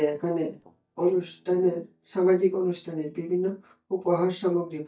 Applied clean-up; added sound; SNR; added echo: neural mask model DeepFilterNet 3.